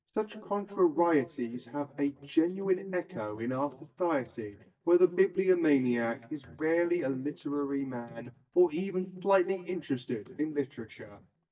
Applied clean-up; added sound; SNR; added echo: neural mask model DeepFilterNet 3.